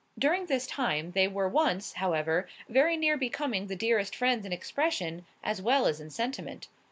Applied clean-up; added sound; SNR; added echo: none; none; none; none.